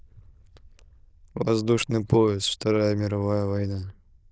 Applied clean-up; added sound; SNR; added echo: neural diffusion model UNIVERSE++.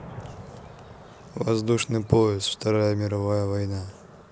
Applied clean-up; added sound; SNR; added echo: none; Fireworks; 19 dB; none.